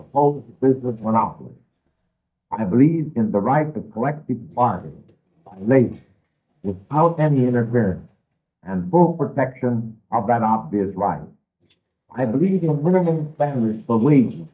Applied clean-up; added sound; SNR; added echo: neural mask model DeepFilterNet 3.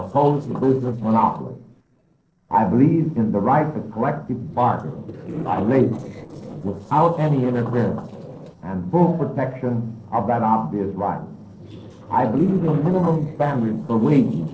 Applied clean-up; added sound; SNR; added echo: neural separator model SepFormer DNS4.